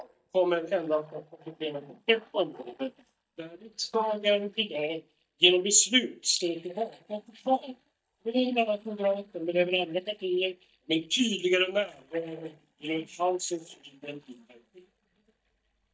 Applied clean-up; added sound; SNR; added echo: neural mask model DeepFilterNet 3.